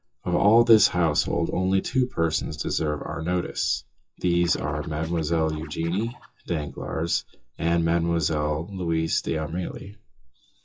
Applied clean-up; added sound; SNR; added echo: classical method WPE with log-MMSE.